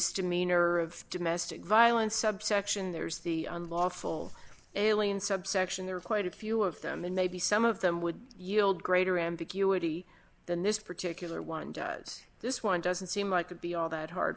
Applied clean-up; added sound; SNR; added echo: none; none; none; none.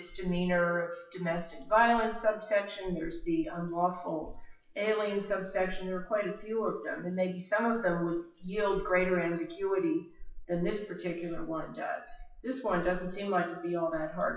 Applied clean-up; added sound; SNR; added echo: classical method WPE with log-MMSE.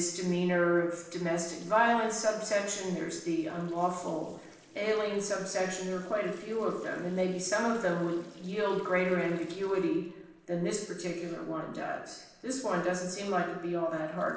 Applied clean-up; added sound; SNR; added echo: neural separator model SepFormer DNS4.